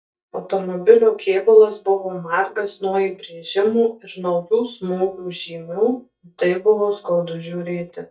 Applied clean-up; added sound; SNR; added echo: neural mask model DeepFilterNet 3.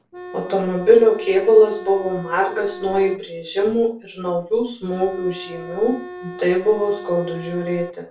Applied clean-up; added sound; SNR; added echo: none; Organ; 14 dB; reverberation time 0.3 s.